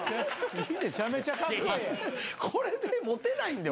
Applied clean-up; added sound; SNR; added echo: none; none; none; none.